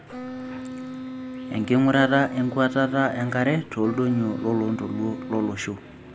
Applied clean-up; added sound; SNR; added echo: none; Wind instrument, woodwind instrument; 10 dB; none.